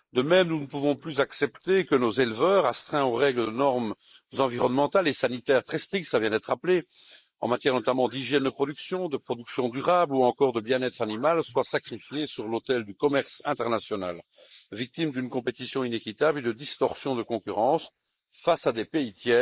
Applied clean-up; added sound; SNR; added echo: neural mask model Resemble Enhance denoiser.